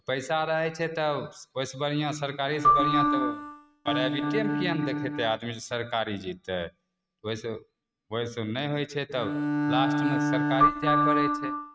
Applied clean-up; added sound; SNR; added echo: neural mask model RNNoise.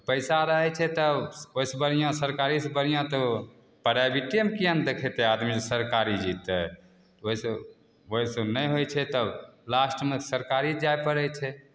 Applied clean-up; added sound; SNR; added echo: none; none; none; none.